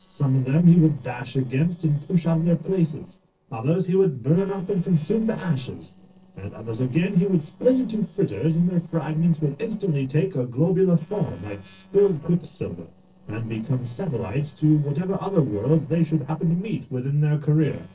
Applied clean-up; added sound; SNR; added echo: neural separator model SepFormer DNS4.